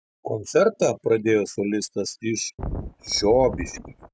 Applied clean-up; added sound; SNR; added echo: neural mask model RNNoise.